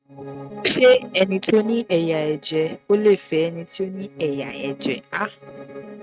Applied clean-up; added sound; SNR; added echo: neural mask model RNNoise.